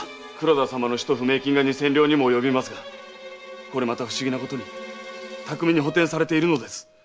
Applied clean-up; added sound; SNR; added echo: none; none; none; none.